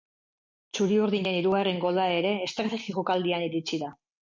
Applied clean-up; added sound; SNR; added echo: none; none; none; none.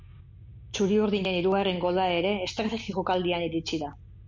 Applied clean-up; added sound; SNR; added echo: none; Engine starting / Car; 20 dB; none.